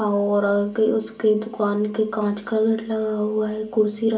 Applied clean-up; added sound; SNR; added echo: none; none; none; reverberation time 0.2 s.